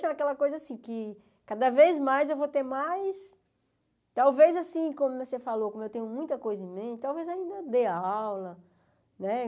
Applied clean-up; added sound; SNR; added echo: none; none; none; none.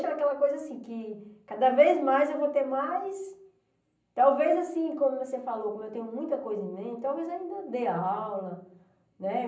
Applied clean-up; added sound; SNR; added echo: none; none; none; reverberation time 0.6 s.